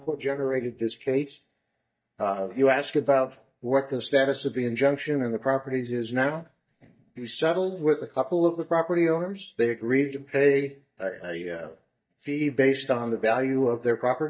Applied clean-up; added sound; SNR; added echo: neural mask model DeepFilterNet 3.